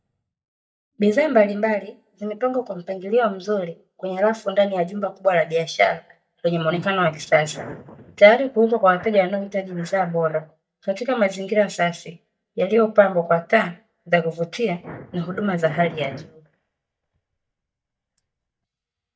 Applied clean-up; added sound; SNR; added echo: neural mask model DeepFilterNet 3.